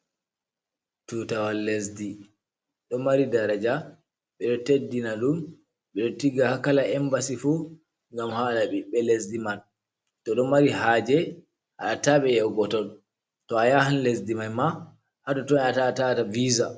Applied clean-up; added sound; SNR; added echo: none; none; none; none.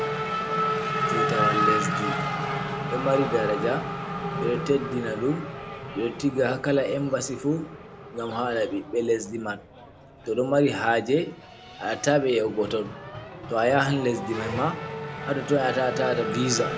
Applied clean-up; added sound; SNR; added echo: none; Race car, auto racing / Accelerating, revving, vroom; 4 dB; none.